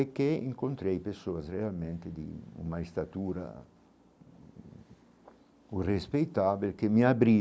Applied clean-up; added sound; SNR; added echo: none; none; none; none.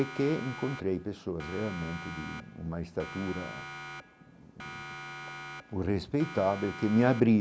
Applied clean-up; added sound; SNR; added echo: none; Siren; 13 dB; none.